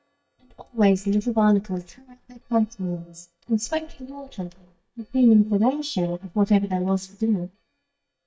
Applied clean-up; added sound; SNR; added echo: neural mask model DeepFilterNet 3.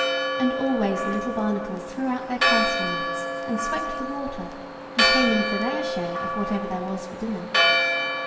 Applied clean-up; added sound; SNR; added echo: none; Church bell; -3 dB; reverberation time 1.3 s.